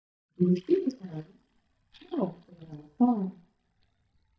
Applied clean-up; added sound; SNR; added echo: neural mask model DeepFilterNet 3.